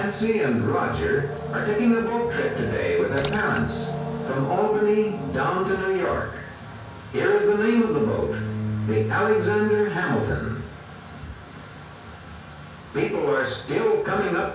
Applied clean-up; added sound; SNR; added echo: none; Splash, splatter; 15 dB; reverberation time 0.5 s.